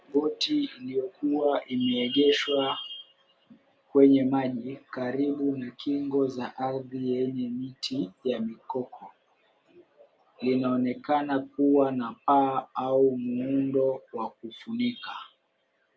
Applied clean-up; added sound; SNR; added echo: none; none; none; none.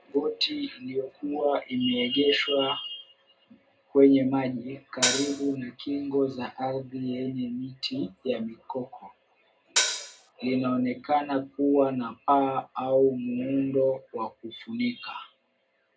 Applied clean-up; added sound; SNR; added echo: none; Hi-hat; 0 dB; reverberation time 0.2 s.